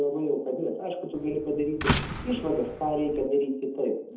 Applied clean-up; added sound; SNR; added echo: none; Slam; 4 dB; reverberation time 0.8 s.